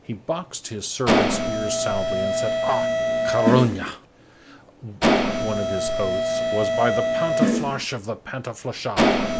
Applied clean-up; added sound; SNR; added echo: none; Mechanisms; -4 dB; none.